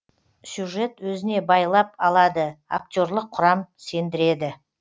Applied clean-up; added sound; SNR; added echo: none; none; none; none.